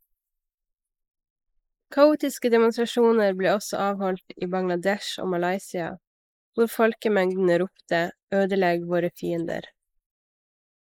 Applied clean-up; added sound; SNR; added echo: neural mask model Resemble Enhance denoiser.